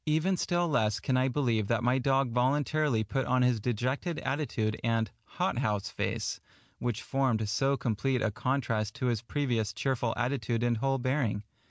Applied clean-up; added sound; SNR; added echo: none; none; none; none.